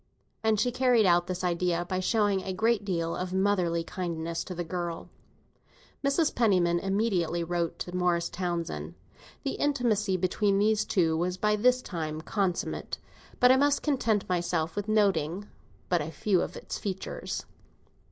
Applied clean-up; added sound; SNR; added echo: none; none; none; none.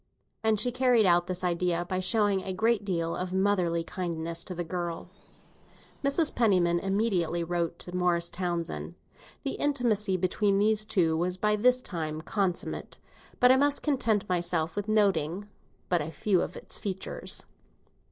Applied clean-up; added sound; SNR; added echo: neural separator model SepFormer DNS4.